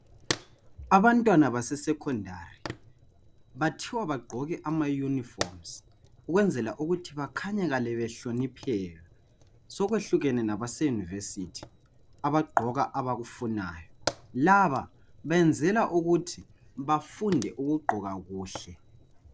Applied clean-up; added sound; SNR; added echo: none; Fire; 17 dB; none.